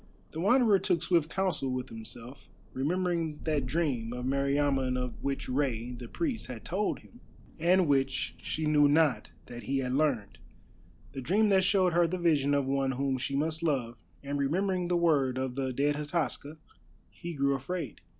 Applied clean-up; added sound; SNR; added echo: none; Thunder; 13 dB; none.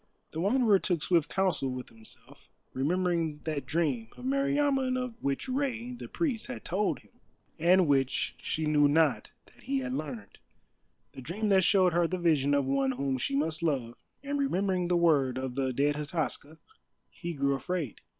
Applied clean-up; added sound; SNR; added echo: neural separator model SepFormer WHAM!.